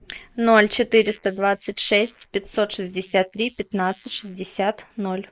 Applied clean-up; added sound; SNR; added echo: neural mask model Resemble Enhance denoiser.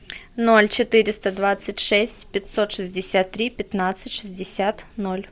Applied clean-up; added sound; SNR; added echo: none; none; none; none.